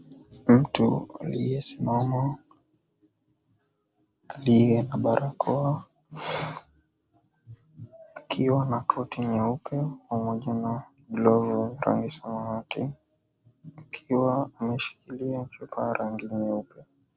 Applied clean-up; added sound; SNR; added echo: none; none; none; none.